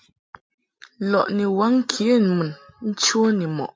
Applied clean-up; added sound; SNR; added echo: none; none; none; none.